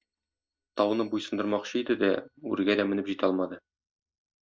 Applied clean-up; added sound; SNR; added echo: neural mask model DeepFilterNet 3.